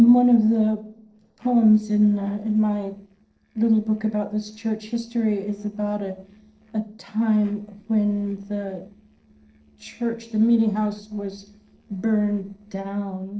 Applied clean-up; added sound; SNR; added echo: neural separator model SepFormer DNS4.